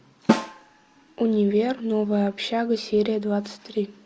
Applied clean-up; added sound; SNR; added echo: none; Snare drum; 4 dB; none.